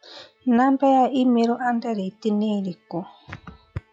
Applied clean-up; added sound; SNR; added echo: classical method log-MMSE.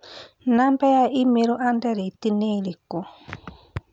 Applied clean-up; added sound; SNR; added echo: none; none; none; none.